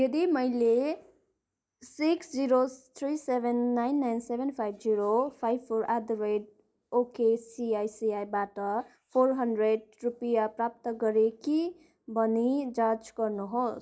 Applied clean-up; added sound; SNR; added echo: neural mask model Resemble Enhance denoiser.